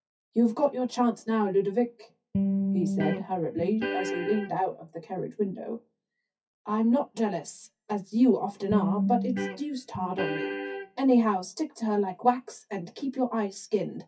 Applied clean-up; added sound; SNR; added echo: classical method WPE with log-MMSE.